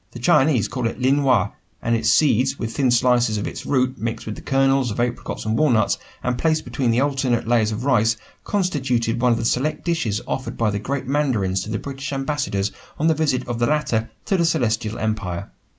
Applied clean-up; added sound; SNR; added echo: none; none; none; none.